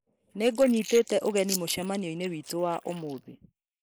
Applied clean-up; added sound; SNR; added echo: neural mask model Resemble Enhance denoiser.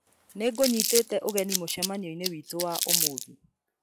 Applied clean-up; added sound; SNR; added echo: classical method log-MMSE.